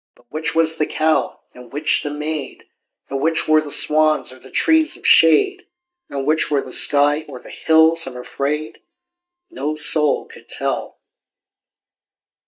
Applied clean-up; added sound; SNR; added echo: neural mask model DeepFilterNet 3.